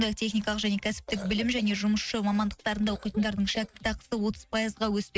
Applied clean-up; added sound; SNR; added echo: neural mask model RNNoise.